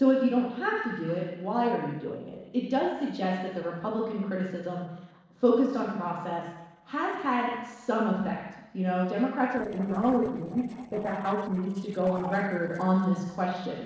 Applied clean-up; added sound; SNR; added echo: neural separator model SepFormer DNS4.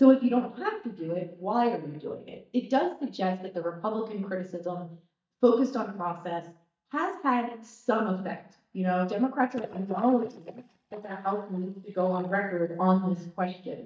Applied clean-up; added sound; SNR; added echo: neural mask model DeepFilterNet 3.